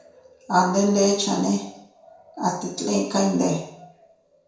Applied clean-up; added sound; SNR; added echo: none; none; none; reverberation time 0.6 s.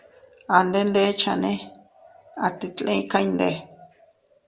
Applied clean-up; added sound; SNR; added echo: none; none; none; none.